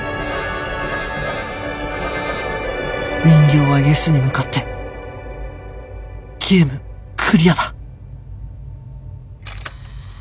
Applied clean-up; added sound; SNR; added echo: none; none; none; none.